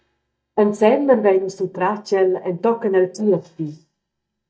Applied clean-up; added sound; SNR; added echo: neural mask model DeepFilterNet 3.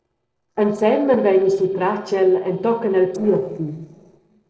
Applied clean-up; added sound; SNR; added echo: neural separator model SepFormer DNS4.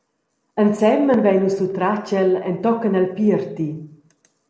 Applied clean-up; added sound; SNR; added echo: none; none; none; none.